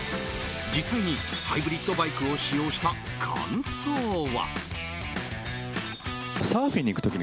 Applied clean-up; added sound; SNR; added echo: none; Chime; 16 dB; none.